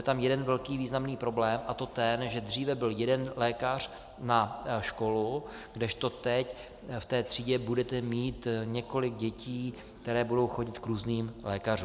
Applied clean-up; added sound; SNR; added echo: none; none; none; none.